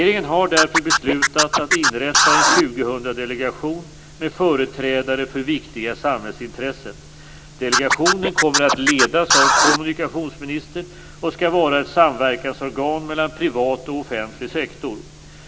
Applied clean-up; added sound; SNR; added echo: none; Scratching (performance technique); -3 dB; none.